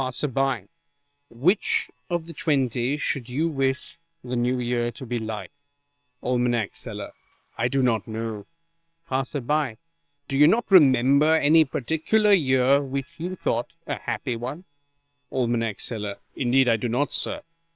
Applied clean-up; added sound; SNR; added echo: neural separator model SepFormer WHAM!.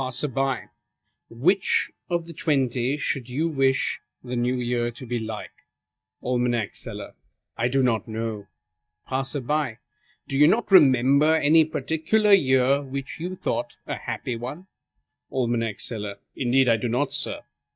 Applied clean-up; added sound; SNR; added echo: neural mask model DeepFilterNet 3.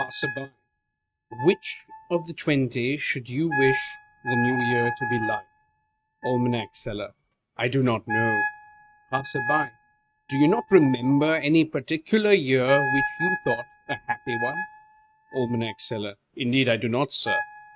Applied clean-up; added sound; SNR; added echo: neural mask model RNNoise.